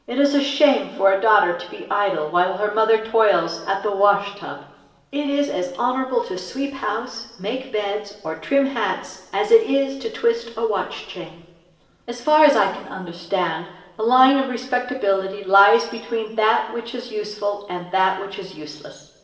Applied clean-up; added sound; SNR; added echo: none; none; none; reverberation time 1.0 s.